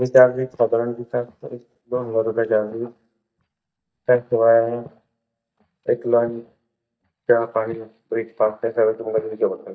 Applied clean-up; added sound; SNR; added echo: neural mask model DeepFilterNet 3.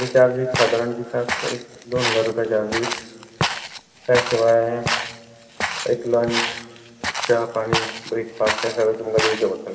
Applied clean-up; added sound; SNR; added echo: none; Walk, footsteps; 5 dB; reverberation time 2.3 s.